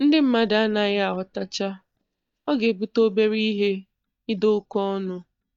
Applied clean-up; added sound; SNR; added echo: neural mask model DeepFilterNet 3.